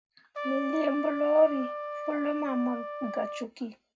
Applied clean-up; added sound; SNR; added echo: none; Trumpet; 7 dB; reverberation time 0.3 s.